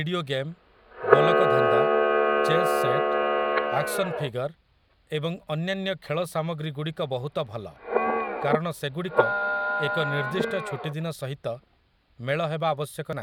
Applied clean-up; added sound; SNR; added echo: none; Camera; -3 dB; none.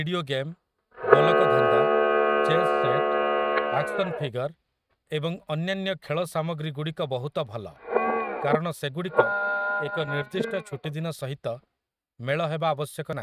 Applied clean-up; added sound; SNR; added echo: neural mask model RNNoise.